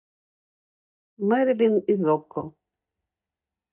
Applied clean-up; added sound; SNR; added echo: neural mask model DeepFilterNet 3.